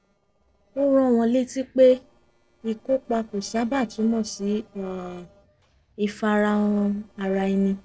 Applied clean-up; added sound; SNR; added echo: neural separator model SepFormer DNS4.